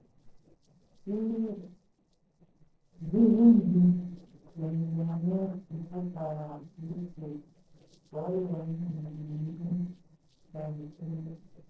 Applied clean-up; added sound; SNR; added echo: neural separator model SepFormer DNS4.